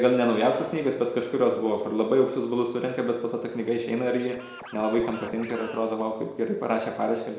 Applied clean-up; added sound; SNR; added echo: none; Scratching (performance technique); 17 dB; none.